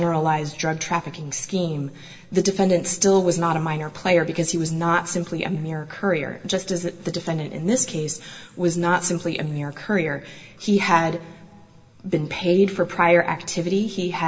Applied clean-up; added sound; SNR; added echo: none; none; none; reverberation time 1.1 s.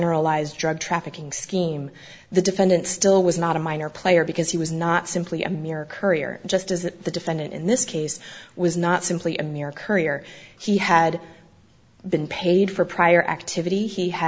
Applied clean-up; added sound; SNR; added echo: none; none; none; none.